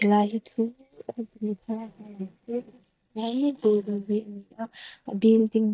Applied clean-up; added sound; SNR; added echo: neural mask model DeepFilterNet 3.